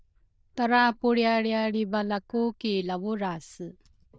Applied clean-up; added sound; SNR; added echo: neural diffusion model UNIVERSE++.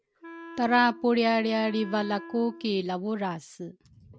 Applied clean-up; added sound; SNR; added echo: none; Wind instrument, woodwind instrument; 17 dB; none.